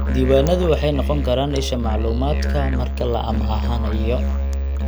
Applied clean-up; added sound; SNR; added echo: none; Musical instrument; -1 dB; none.